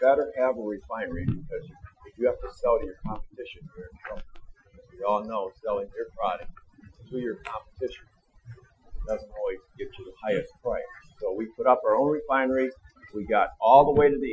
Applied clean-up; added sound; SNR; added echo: classical method Wiener filter.